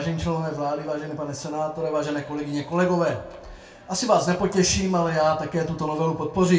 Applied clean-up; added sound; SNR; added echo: none; none; none; reverberation time 0.3 s.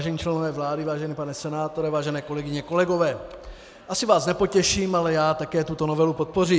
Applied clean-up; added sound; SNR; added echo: none; none; none; none.